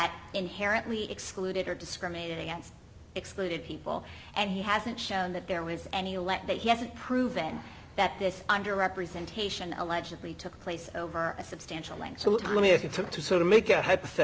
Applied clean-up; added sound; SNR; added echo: none; none; none; none.